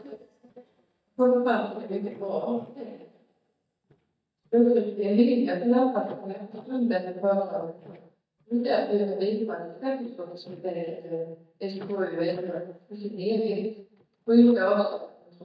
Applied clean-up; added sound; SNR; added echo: neural mask model DeepFilterNet 3.